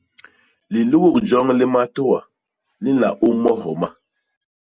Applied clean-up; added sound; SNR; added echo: none; none; none; none.